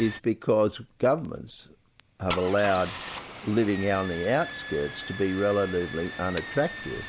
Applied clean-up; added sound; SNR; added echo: none; Engine starting / Car; 9 dB; none.